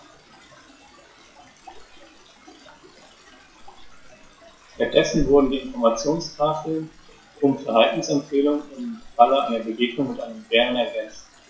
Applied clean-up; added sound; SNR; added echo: classical method WPE with log-MMSE.